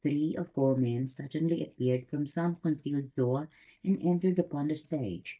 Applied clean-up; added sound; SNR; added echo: neural mask model DeepFilterNet 3.